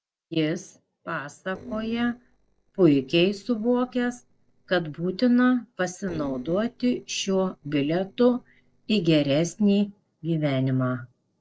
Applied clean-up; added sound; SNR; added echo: neural separator model SepFormer DNS4.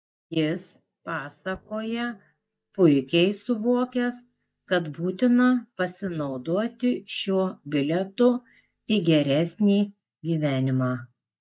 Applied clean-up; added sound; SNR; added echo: neural mask model DeepFilterNet 3.